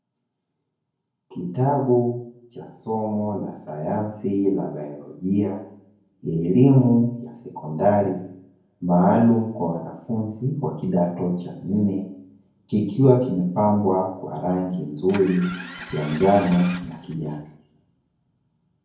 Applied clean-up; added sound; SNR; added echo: none; Engine starting; 14 dB; reverberation time 0.9 s.